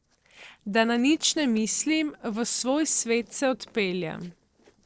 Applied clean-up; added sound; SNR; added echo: neural separator model SepFormer DNS4.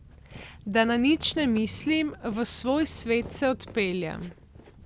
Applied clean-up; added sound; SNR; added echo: none; Walk, footsteps + Motorcycle / Crow; 18 dB; none.